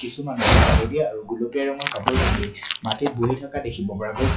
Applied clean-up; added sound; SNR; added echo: classical method WPE with log-MMSE.